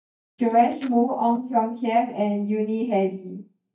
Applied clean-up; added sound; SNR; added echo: neural mask model DeepFilterNet 3.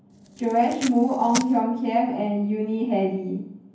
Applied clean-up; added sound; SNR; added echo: none; Packing tape, duct tape; 13 dB; reverberation time 0.9 s.